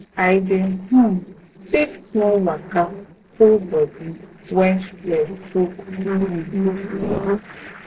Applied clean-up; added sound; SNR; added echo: neural separator model SepFormer DNS4.